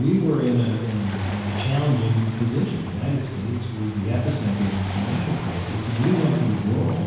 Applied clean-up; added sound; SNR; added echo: none; Waves, surf; 13 dB; reverberation time 1.0 s.